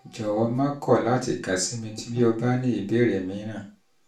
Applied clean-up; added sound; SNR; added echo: none; none; none; reverberation time 0.3 s.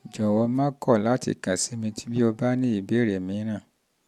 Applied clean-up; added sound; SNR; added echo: none; none; none; none.